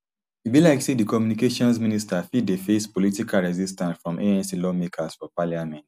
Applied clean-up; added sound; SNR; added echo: none; none; none; none.